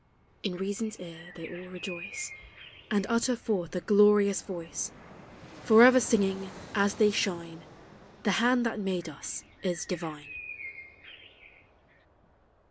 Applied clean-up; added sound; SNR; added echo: none; Bird + Fixed-wing aircraft, airplane; 18 dB; none.